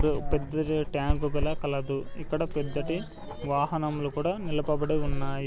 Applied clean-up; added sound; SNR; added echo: none; Writing; 1 dB; none.